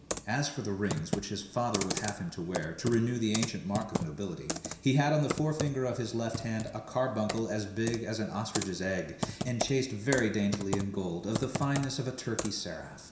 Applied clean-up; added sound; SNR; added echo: none; Computer keyboard; 7 dB; reverberation time 0.7 s.